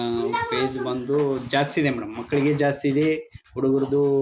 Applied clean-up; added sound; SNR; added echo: none; none; none; none.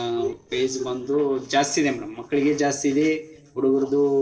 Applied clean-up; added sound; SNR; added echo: neural separator model SepFormer DNS4.